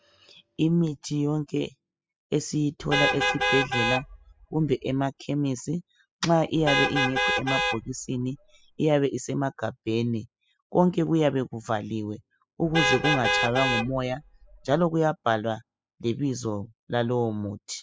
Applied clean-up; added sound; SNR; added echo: classical method spectral subtraction.